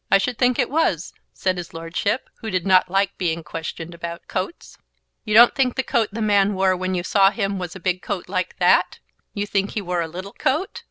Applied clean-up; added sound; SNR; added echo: none; none; none; none.